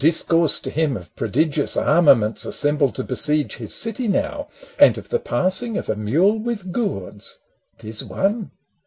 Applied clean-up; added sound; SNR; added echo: none; none; none; none.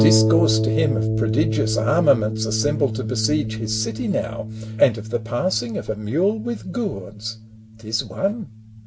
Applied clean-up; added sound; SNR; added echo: none; Harp; 1 dB; none.